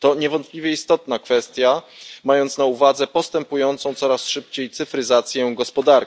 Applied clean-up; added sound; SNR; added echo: none; none; none; none.